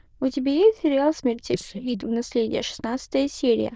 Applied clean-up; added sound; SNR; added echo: neural diffusion model UNIVERSE++.